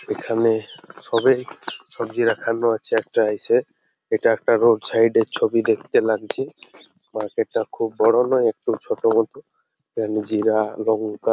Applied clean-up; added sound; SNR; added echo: none; none; none; none.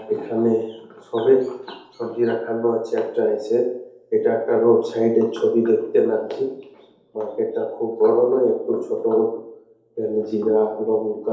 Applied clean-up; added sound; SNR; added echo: none; none; none; reverberation time 2.2 s.